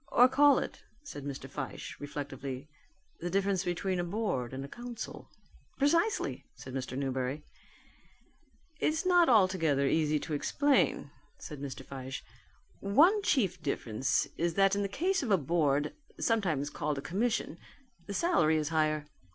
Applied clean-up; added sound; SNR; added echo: none; none; none; none.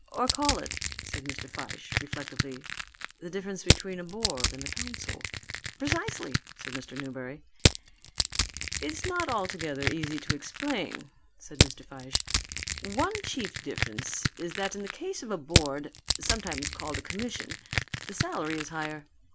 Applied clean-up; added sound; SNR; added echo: none; Crushing; -4 dB; none.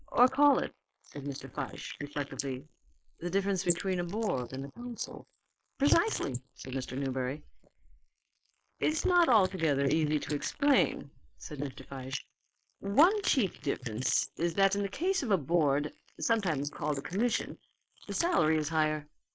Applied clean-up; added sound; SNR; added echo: neural mask model Resemble Enhance denoiser.